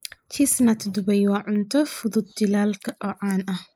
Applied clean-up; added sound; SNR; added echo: neural mask model Resemble Enhance denoiser.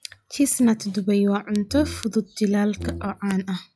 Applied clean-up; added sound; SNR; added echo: classical method log-MMSE.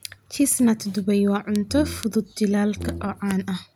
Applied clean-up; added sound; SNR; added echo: none; Brass instrument; 12 dB; none.